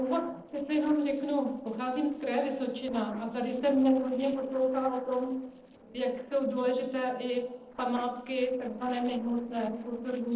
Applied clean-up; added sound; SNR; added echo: neural separator model SepFormer DNS4.